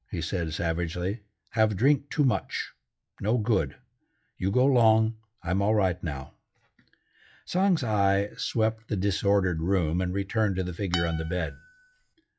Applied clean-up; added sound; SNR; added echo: classical method log-MMSE.